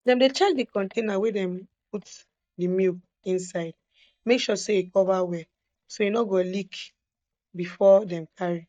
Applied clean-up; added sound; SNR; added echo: neural mask model DeepFilterNet 3.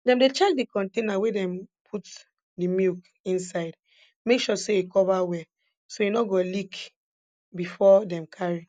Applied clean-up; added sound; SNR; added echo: none; none; none; none.